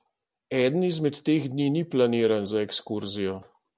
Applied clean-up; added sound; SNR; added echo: none; none; none; none.